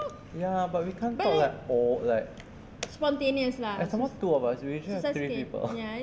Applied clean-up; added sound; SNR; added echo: none; none; none; none.